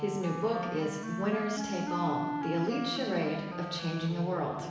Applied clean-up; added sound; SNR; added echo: none; Wind instrument, woodwind instrument; 5 dB; reverberation time 1.3 s.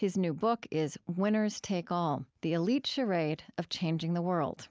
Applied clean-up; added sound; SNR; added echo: none; none; none; none.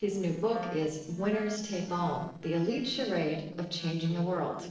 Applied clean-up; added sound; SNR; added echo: neural separator model SepFormer DNS4.